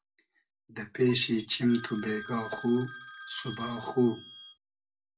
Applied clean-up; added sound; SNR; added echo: none; Telephone; 14 dB; reverberation time 0.2 s.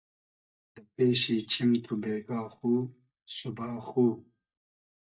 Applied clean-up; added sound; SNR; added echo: neural mask model DeepFilterNet 3.